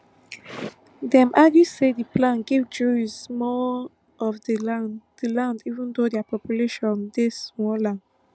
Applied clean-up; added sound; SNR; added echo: none; none; none; none.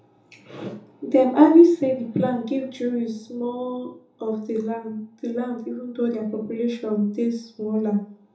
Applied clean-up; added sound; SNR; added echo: none; none; none; reverberation time 1.0 s.